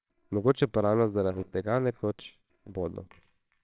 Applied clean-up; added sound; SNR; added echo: neural separator model SepFormer WHAMR!.